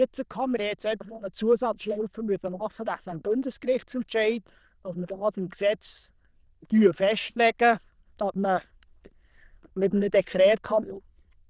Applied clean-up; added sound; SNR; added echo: neural diffusion model UNIVERSE++.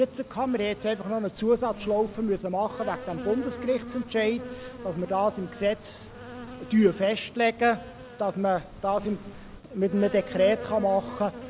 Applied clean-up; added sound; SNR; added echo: none; Insect; 14 dB; none.